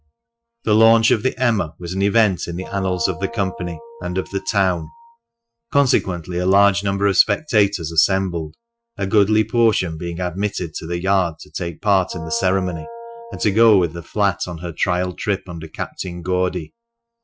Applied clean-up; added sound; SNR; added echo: classical method Wiener filter.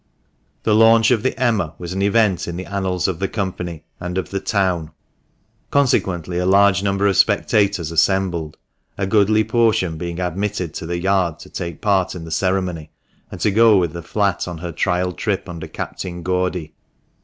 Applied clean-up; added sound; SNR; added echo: none; none; none; none.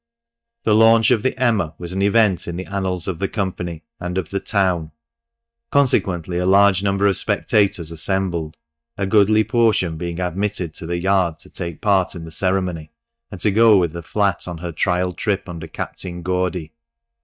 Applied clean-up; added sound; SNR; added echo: neural mask model DeepFilterNet 3.